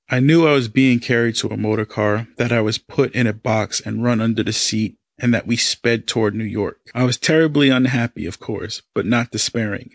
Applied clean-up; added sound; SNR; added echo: none; none; none; none.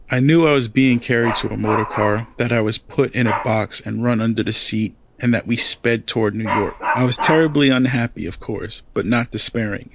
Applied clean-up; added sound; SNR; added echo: none; Dog; 11 dB; none.